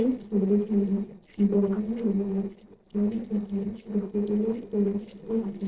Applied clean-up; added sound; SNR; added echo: neural separator model SepFormer DNS4.